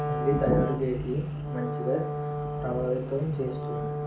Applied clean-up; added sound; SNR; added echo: none; Wind instrument, woodwind instrument; 2 dB; reverberation time 0.4 s.